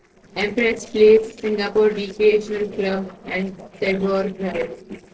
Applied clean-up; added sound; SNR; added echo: neural separator model SepFormer DNS4.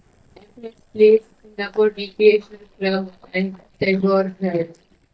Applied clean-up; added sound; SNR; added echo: neural mask model DeepFilterNet 3.